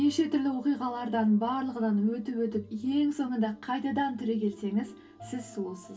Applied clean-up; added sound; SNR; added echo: none; none; none; reverberation time 0.1 s.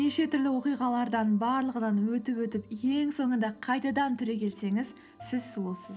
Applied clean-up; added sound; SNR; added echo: none; none; none; none.